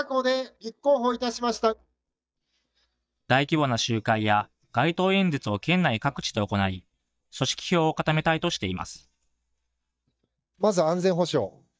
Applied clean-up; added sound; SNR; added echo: neural mask model DeepFilterNet 3.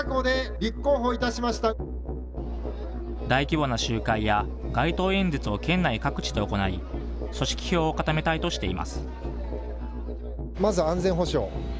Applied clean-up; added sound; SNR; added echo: none; Musical instrument; 5 dB; none.